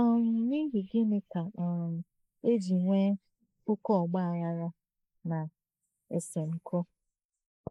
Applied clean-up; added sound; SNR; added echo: neural mask model Resemble Enhance denoiser.